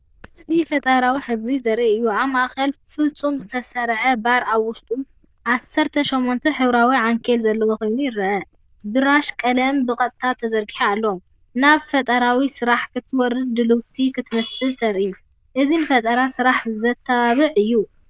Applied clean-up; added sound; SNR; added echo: neural diffusion model UNIVERSE++.